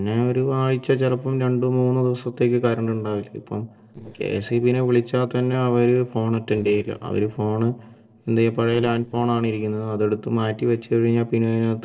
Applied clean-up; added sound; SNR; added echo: neural separator model SepFormer DNS4.